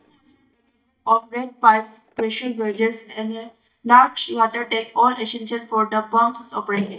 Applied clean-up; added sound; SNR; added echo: neural mask model DeepFilterNet 3.